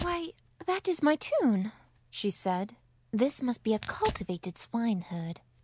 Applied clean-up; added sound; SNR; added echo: none; Tearing; 15 dB; none.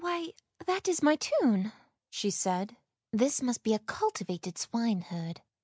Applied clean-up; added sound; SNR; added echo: none; none; none; none.